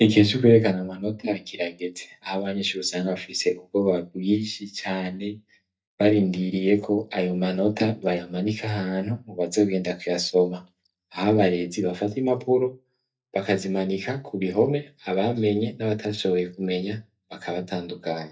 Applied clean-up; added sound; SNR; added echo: neural mask model DeepFilterNet 3.